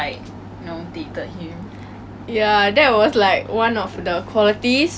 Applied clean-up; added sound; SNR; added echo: none; none; none; none.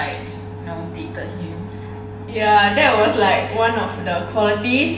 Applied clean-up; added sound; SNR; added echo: none; Telephone; 19 dB; reverberation time 1.1 s.